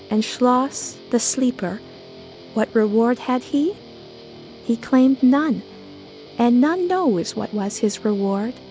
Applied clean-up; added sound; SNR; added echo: none; Guitar; 20 dB; none.